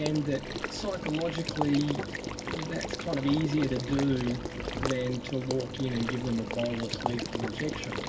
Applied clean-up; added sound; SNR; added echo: none; Water / Liquid; 4 dB; reverberation time 2.1 s.